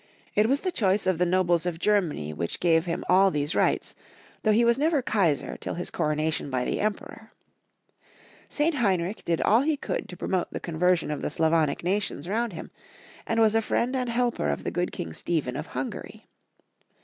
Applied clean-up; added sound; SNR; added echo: none; none; none; none.